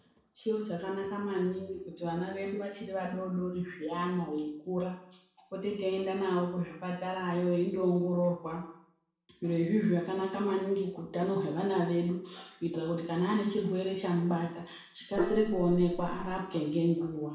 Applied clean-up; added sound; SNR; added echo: neural separator model SepFormer DNS4.